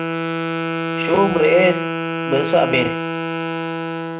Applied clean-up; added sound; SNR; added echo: none; Wind instrument, woodwind instrument; 2 dB; reverberation time 0.2 s.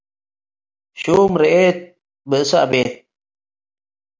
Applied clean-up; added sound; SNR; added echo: none; none; none; none.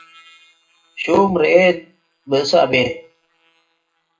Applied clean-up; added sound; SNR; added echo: classical method WPE with log-MMSE.